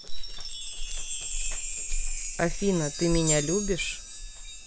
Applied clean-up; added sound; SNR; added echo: none; Chime; 6 dB; none.